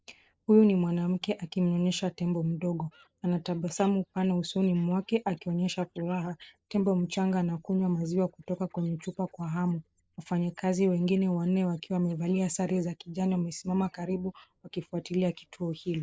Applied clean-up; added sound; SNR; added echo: neural mask model Resemble Enhance denoiser.